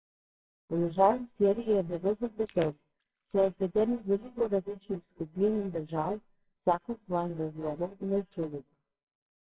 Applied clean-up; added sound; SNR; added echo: neural separator model SepFormer WHAMR!.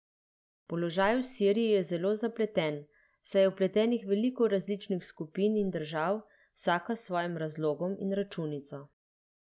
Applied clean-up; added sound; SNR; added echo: none; none; none; none.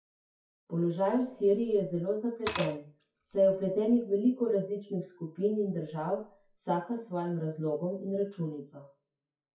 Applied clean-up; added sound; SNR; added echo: classical method WPE with log-MMSE.